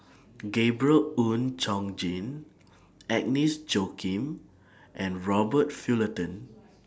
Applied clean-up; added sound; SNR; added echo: none; none; none; none.